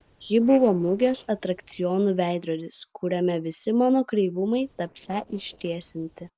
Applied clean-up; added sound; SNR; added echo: neural separator model SepFormer DNS4.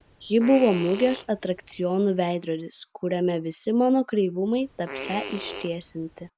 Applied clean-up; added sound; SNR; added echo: none; Fart; 13 dB; none.